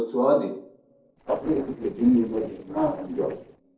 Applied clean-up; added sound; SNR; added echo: neural separator model SepFormer DNS4.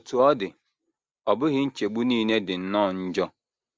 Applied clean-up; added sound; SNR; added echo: none; none; none; none.